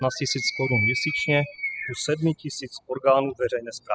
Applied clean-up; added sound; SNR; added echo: classical method spectral subtraction.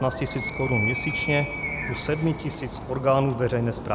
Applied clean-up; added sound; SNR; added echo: none; Animal; 6 dB; none.